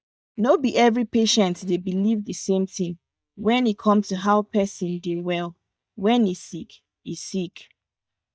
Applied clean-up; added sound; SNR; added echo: neural mask model DeepFilterNet 3.